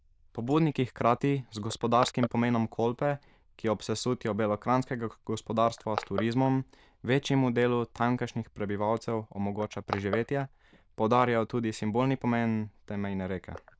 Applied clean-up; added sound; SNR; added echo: neural diffusion model UNIVERSE++.